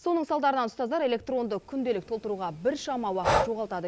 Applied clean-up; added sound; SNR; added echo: none; Breathing; 4 dB; none.